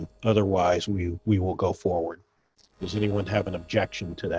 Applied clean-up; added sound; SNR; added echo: neural separator model SepFormer DNS4.